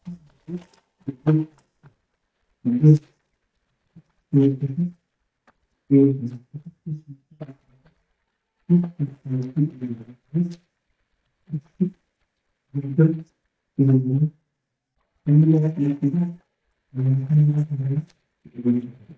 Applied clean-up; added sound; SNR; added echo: neural mask model DeepFilterNet 3.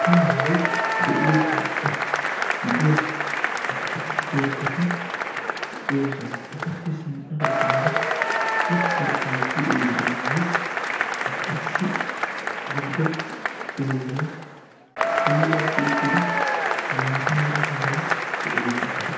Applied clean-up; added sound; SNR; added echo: none; Applause / Crowd / Cheering; -3 dB; reverberation time 0.9 s.